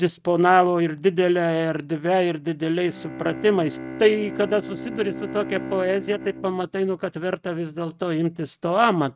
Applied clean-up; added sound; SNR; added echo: neural mask model RNNoise.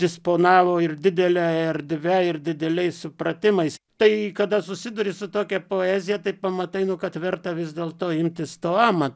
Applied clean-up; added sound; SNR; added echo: none; none; none; none.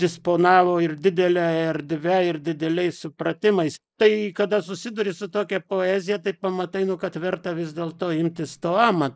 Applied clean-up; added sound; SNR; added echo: neural mask model Resemble Enhance denoiser.